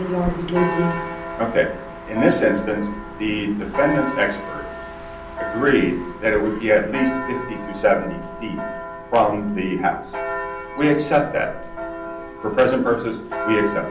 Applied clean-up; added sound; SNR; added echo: none; Church bell; 9 dB; reverberation time 0.6 s.